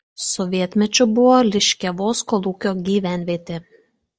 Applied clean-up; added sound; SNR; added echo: neural mask model DeepFilterNet 3.